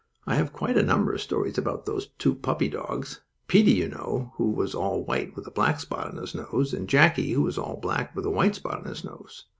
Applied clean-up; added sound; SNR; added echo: none; none; none; none.